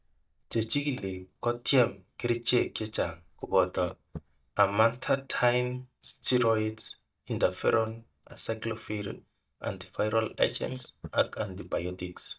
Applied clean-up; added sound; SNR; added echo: neural mask model DeepFilterNet 3.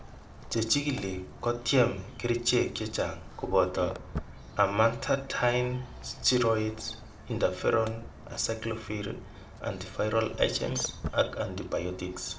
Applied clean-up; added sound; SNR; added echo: none; Walk, footsteps; 13 dB; reverberation time 0.4 s.